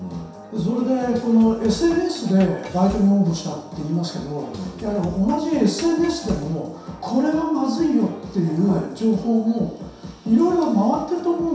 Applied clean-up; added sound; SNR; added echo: none; Drum kit; 18 dB; reverberation time 0.7 s.